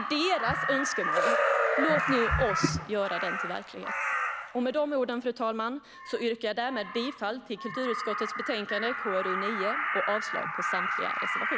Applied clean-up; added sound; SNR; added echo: none; Crow; -1 dB; none.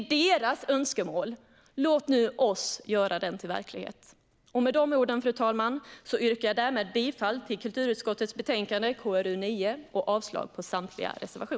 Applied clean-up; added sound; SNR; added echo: none; none; none; none.